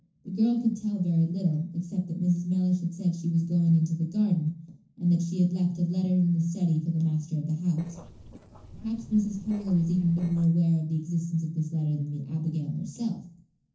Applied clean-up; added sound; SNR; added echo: neural separator model SepFormer DNS4.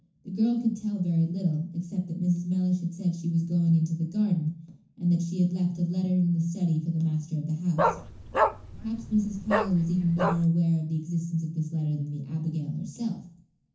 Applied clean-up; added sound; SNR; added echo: none; Bark; 2 dB; reverberation time 0.9 s.